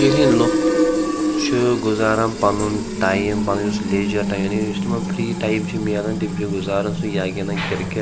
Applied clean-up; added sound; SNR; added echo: none; Fill (with liquid); 1 dB; none.